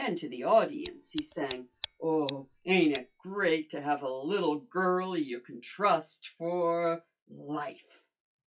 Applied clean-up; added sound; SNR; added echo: classical method log-MMSE.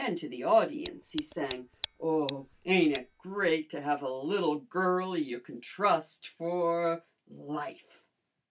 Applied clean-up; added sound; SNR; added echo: none; Tick; 14 dB; none.